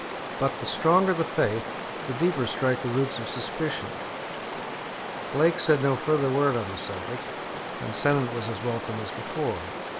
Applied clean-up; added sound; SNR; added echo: none; Stream; 6 dB; none.